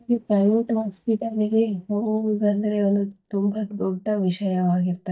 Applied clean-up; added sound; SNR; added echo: neural mask model DeepFilterNet 3.